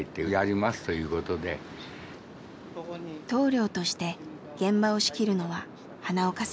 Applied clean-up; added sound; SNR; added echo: none; none; none; none.